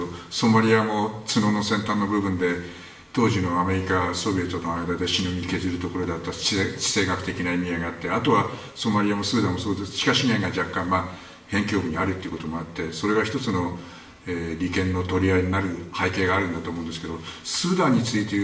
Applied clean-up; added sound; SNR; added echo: none; none; none; reverberation time 0.8 s.